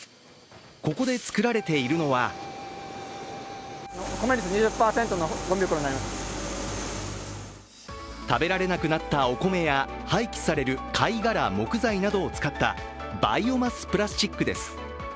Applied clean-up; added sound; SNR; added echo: none; Wind instrument, woodwind instrument; 17 dB; none.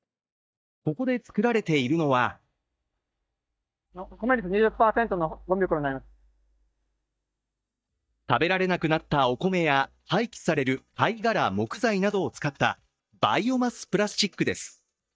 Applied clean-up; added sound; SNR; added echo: neural mask model DeepFilterNet 3.